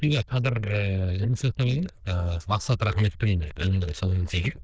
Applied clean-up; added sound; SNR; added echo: neural diffusion model UNIVERSE++.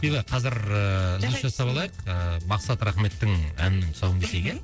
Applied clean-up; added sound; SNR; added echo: neural separator model SepFormer DNS4.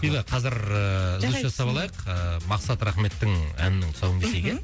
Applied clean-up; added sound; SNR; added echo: none; none; none; none.